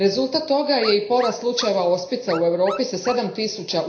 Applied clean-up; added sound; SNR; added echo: none; Dog; 15 dB; reverberation time 0.5 s.